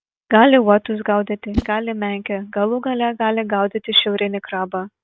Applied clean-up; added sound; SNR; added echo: none; Whoosh, swoosh, swish; 12 dB; none.